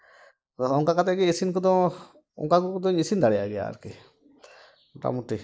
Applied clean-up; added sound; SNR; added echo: neural mask model Resemble Enhance denoiser.